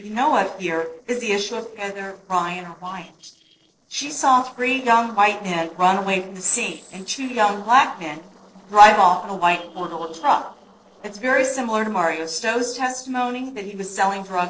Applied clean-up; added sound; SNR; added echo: neural separator model SepFormer DNS4.